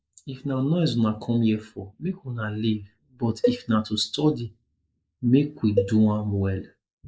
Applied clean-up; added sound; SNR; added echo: neural mask model Resemble Enhance denoiser.